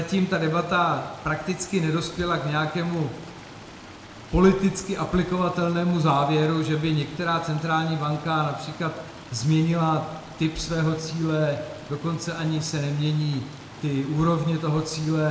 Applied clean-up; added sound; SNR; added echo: none; Stream; 18 dB; reverberation time 0.9 s.